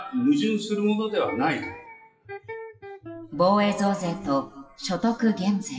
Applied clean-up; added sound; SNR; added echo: classical method WPE with log-MMSE.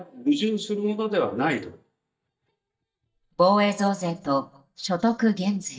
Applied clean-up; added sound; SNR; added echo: neural mask model DeepFilterNet 3.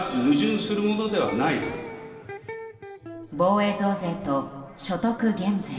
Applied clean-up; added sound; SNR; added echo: none; Electric guitar; 16 dB; reverberation time 2.0 s.